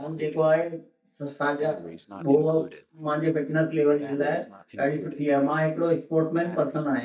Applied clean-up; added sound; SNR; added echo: neural mask model DeepFilterNet 3.